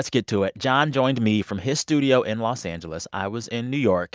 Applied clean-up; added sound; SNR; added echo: none; none; none; none.